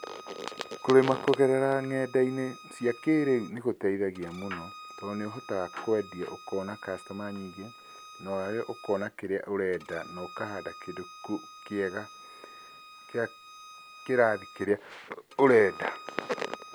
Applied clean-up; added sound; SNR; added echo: none; Bowed string instrument; 18 dB; none.